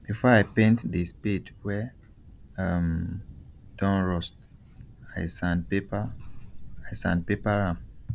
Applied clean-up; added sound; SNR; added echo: none; Thunder; 15 dB; none.